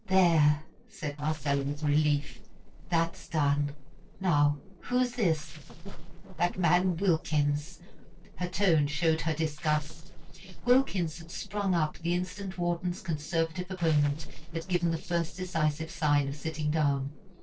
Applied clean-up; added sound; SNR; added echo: neural separator model SepFormer DNS4.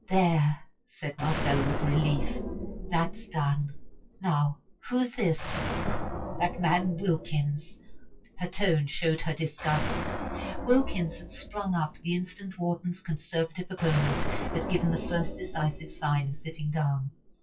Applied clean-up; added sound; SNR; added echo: classical method WPE with log-MMSE.